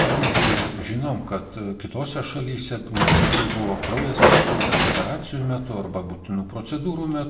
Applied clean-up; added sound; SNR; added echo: none; Train; -4 dB; reverberation time 0.7 s.